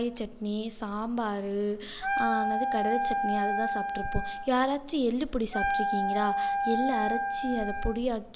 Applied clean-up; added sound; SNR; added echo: none; Wind instrument, woodwind instrument; 0 dB; none.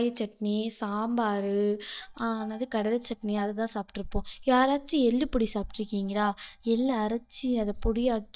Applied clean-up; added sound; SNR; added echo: neural mask model DeepFilterNet 3.